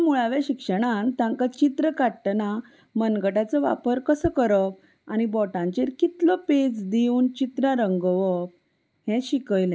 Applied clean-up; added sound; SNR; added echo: none; none; none; none.